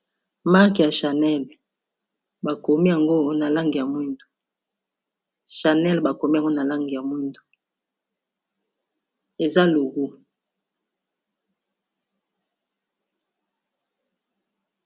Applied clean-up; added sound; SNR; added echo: none; none; none; none.